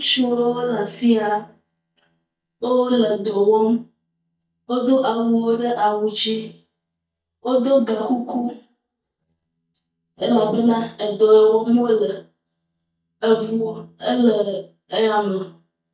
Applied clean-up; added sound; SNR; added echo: neural mask model DeepFilterNet 3.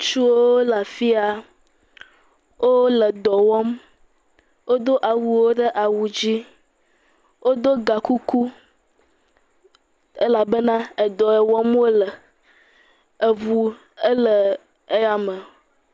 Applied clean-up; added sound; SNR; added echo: none; none; none; none.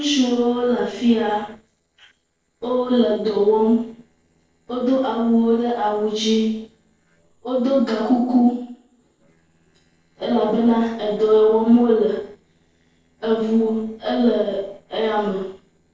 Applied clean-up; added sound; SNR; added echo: neural separator model SepFormer DNS4.